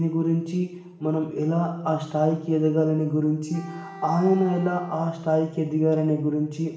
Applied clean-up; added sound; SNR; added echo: none; Wind instrument, woodwind instrument; 20 dB; reverberation time 0.9 s.